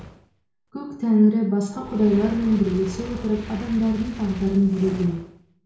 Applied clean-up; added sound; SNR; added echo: none; Fire; 15 dB; reverberation time 0.6 s.